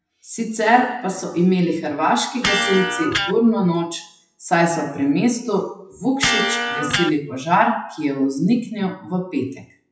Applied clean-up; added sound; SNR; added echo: classical method WPE with log-MMSE.